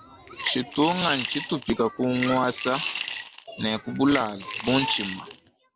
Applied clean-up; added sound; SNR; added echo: none; Coin (dropping) / Glass; 8 dB; none.